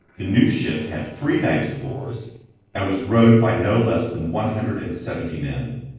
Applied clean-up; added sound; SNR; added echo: neural separator model SepFormer DNS4.